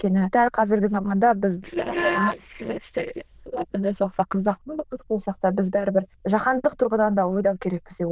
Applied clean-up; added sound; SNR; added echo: neural diffusion model UNIVERSE++.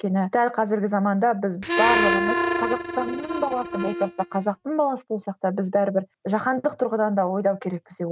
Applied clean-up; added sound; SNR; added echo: neural mask model RNNoise.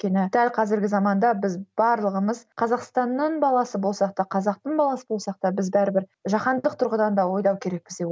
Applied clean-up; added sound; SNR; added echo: none; none; none; none.